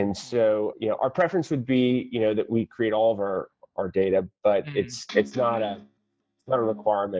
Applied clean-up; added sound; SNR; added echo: neural mask model DeepFilterNet 3.